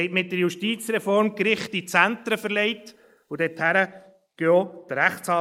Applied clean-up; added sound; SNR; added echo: neural mask model Resemble Enhance denoiser.